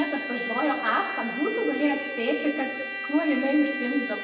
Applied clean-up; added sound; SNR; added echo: none; Trumpet; 6 dB; reverberation time 1.2 s.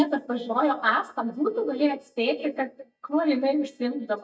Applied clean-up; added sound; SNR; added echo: neural mask model DeepFilterNet 3.